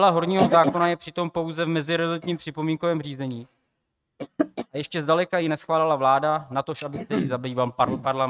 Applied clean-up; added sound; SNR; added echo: neural mask model RNNoise.